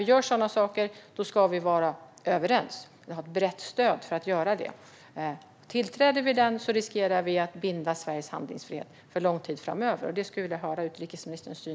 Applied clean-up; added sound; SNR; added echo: none; none; none; none.